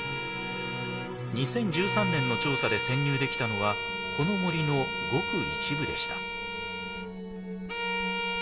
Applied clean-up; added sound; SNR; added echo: none; Bowed string instrument; 2 dB; reverberation time 0.5 s.